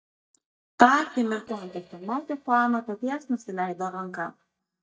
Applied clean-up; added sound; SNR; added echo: neural mask model DeepFilterNet 3.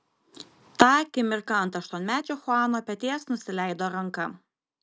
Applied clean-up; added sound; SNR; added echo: none; none; none; none.